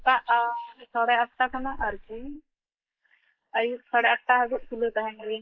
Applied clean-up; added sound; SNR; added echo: neural mask model Resemble Enhance denoiser.